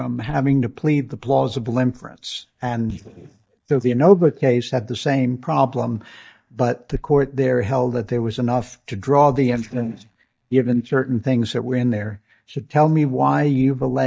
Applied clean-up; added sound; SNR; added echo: neural mask model DeepFilterNet 3.